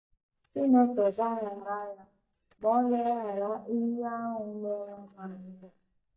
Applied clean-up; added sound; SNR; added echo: neural mask model DeepFilterNet 3.